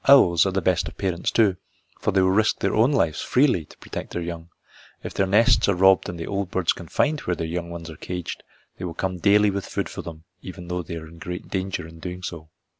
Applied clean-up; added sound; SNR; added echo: none; none; none; none.